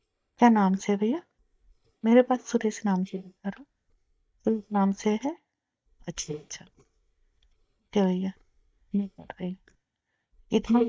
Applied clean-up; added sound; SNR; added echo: neural mask model DeepFilterNet 3.